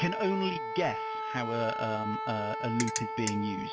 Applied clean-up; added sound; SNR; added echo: none; Ratchet, pawl + Wind instrument, woodwind instrument; 3 dB; none.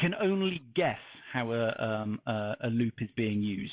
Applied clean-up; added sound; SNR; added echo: none; none; none; none.